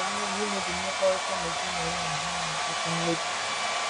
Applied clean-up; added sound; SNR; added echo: none; Domestic sounds, home sounds; -5 dB; none.